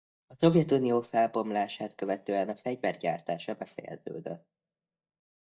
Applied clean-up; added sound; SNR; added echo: neural mask model DeepFilterNet 3.